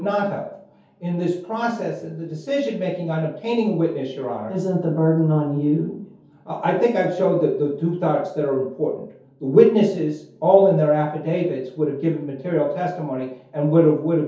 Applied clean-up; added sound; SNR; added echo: none; none; none; reverberation time 0.6 s.